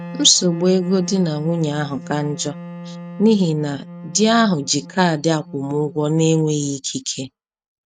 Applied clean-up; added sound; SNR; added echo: neural mask model RNNoise.